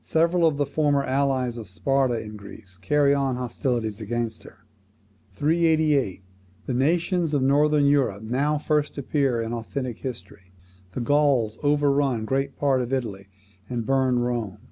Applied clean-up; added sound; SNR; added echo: none; none; none; none.